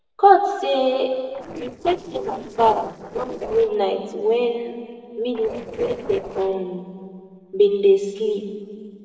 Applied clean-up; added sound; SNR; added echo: neural separator model SepFormer DNS4.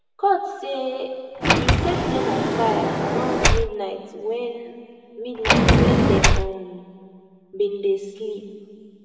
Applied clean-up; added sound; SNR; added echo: none; Sliding door; -4 dB; reverberation time 1.9 s.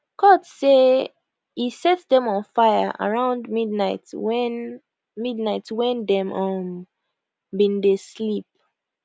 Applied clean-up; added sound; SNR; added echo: none; none; none; none.